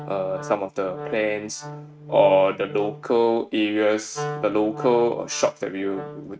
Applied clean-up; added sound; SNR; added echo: neural mask model RNNoise.